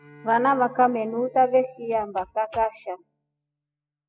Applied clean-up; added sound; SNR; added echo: classical method spectral subtraction.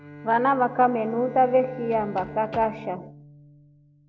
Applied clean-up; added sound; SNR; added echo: none; Run + Bowed string instrument; 16 dB; none.